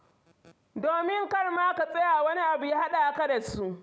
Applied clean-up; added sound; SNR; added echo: none; none; none; none.